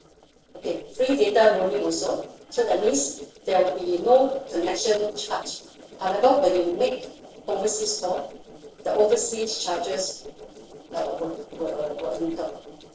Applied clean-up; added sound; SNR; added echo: neural separator model SepFormer DNS4.